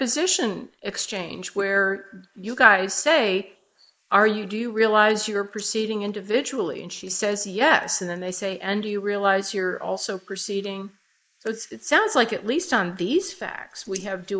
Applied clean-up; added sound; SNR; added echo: neural mask model Resemble Enhance denoiser.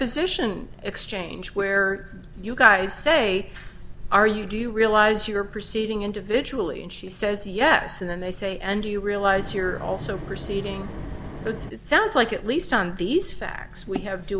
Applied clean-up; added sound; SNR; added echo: none; Wind; 11 dB; none.